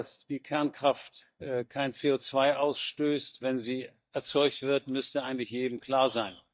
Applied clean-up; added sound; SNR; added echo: neural mask model DeepFilterNet 3.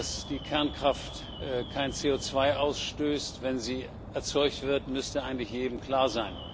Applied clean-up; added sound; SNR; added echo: none; Alarm; 11 dB; none.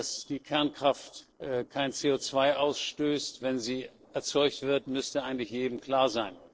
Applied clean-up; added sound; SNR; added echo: neural separator model SepFormer DNS4.